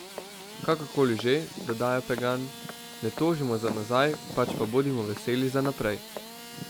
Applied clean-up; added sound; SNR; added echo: none; Engine starting / Sawing + Walk, footsteps; 11 dB; none.